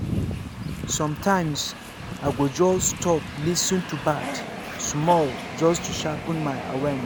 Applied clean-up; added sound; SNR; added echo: none; Train; 7 dB; none.